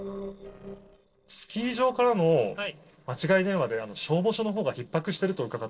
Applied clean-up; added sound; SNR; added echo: neural separator model SepFormer DNS4.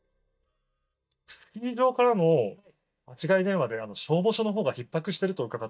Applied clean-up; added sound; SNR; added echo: neural mask model DeepFilterNet 3.